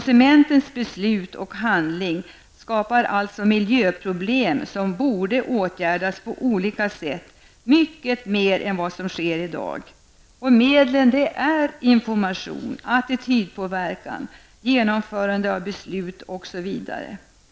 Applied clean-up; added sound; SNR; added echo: none; none; none; none.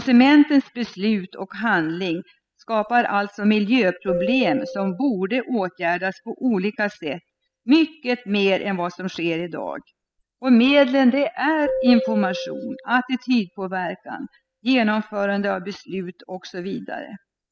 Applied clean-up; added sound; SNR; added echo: classical method spectral subtraction.